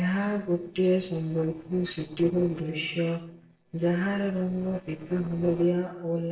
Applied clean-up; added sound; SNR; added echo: neural separator model SepFormer DNS4.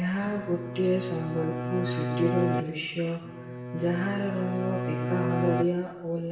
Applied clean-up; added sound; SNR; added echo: none; Bowed string instrument; 3 dB; reverberation time 1.1 s.